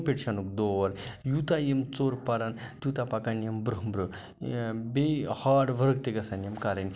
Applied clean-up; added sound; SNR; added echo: none; none; none; none.